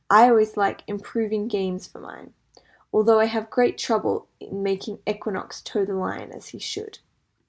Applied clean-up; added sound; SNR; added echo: none; none; none; none.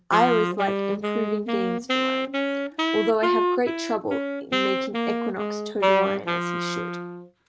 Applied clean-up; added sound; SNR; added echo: none; Wind instrument, woodwind instrument; -2 dB; none.